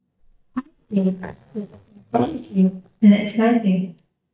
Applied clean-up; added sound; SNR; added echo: neural mask model DeepFilterNet 3.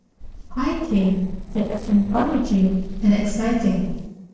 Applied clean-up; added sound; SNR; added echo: neural separator model SepFormer DNS4.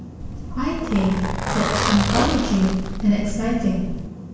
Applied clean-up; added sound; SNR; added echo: none; Zipper (clothing); 3 dB; reverberation time 1.0 s.